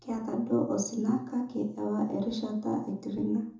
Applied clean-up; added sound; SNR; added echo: none; none; none; reverberation time 0.6 s.